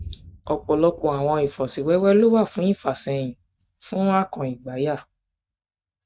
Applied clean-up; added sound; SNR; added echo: neural mask model RNNoise.